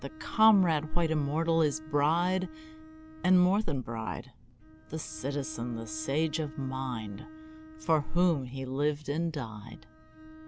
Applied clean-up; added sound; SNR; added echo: none; Bowed string instrument; 19 dB; none.